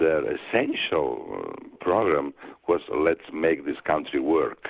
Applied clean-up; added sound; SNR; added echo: none; none; none; none.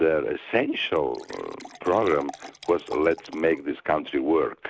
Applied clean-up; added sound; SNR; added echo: neural mask model RNNoise.